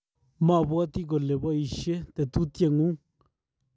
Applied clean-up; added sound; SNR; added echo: none; none; none; none.